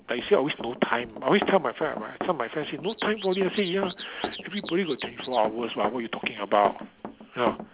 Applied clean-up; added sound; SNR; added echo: none; Alarm / Car + Run; 10 dB; none.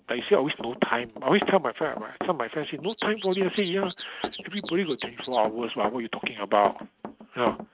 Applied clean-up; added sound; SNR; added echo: neural mask model RNNoise.